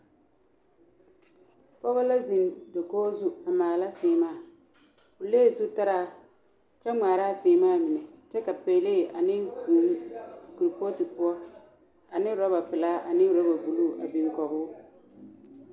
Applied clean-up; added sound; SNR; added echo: none; none; none; none.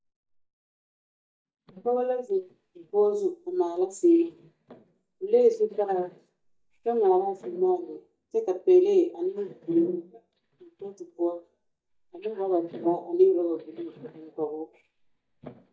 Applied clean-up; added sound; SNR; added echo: neural mask model DeepFilterNet 3.